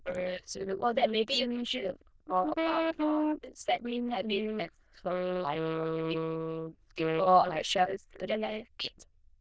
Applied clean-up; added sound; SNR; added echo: neural diffusion model UNIVERSE++.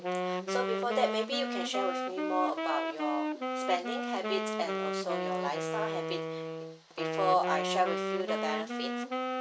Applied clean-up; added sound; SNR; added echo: none; Wind instrument, woodwind instrument; 0 dB; none.